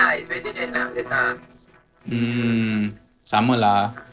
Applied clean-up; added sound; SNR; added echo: neural separator model SepFormer DNS4.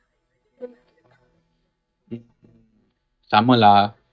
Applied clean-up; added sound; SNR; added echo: neural mask model DeepFilterNet 3.